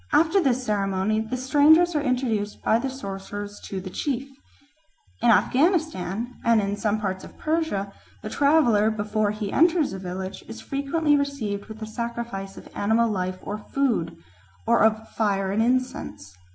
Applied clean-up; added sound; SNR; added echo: none; none; none; none.